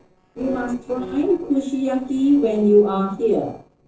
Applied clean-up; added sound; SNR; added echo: neural separator model SepFormer DNS4.